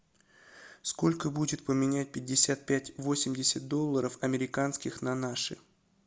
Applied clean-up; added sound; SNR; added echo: none; none; none; none.